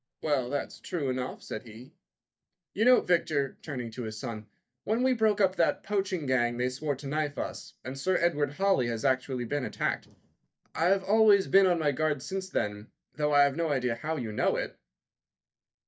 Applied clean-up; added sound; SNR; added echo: neural mask model DeepFilterNet 3.